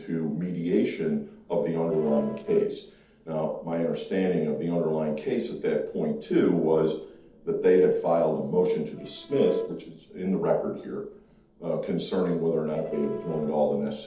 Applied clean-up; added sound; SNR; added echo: neural separator model SepFormer DNS4.